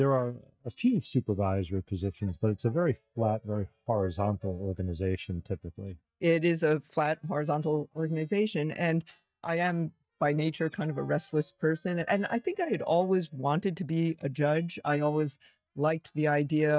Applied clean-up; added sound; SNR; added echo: neural mask model DeepFilterNet 3.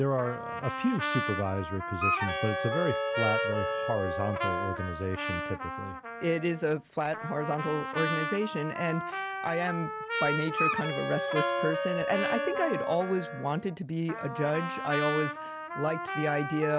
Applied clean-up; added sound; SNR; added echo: none; Wind instrument, woodwind instrument + Trumpet; 2 dB; none.